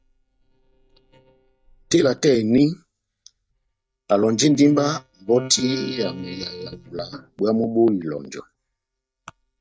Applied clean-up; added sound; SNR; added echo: neural mask model DeepFilterNet 3.